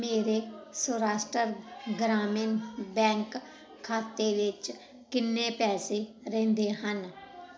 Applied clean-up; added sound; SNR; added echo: none; none; none; none.